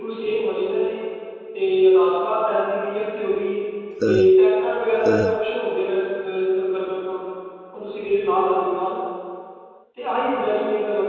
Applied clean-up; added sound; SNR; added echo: none; Burping, eructation; 2 dB; reverberation time 2.1 s.